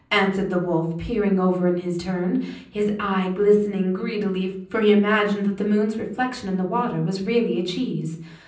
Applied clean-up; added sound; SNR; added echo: none; none; none; reverberation time 0.6 s.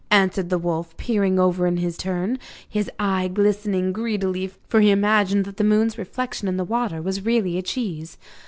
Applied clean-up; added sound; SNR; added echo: none; none; none; none.